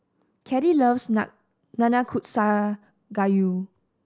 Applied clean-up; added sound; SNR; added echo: none; none; none; none.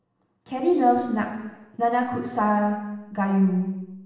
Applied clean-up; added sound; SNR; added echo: none; none; none; reverberation time 1.1 s.